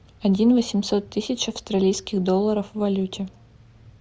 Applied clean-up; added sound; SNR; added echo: none; none; none; none.